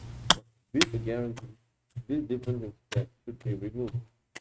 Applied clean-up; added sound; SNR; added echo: neural mask model RNNoise.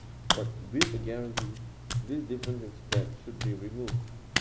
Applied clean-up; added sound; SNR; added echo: none; Hands; -4 dB; none.